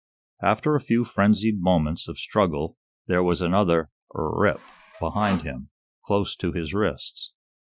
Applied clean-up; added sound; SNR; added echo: classical method Wiener filter.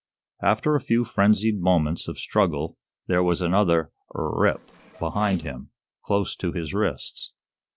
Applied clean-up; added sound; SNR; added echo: neural separator model SepFormer DNS4.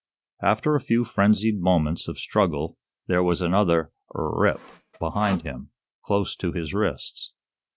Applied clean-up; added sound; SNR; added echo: neural mask model RNNoise.